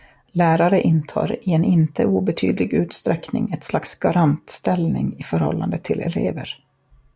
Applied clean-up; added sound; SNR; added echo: none; none; none; none.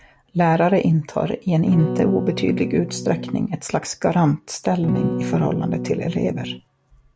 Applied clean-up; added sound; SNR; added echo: none; Electric guitar / Strum; 6 dB; none.